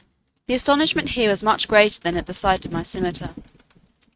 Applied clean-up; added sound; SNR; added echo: neural mask model RNNoise.